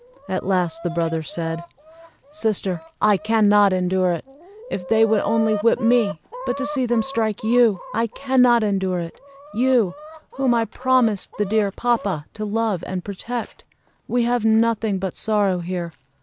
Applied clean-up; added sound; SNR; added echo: none; Chicken, rooster; 15 dB; none.